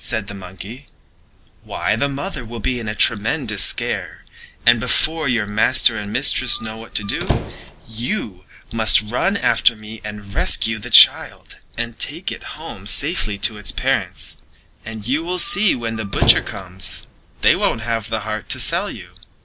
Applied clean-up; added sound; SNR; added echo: none; Squeak; 6 dB; none.